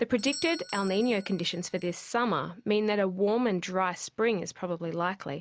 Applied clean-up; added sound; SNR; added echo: none; Doorbell; 20 dB; none.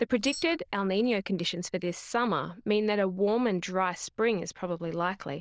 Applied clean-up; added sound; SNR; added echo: neural diffusion model UNIVERSE++.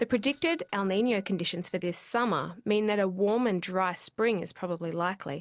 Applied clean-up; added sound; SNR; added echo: neural separator model SepFormer DNS4.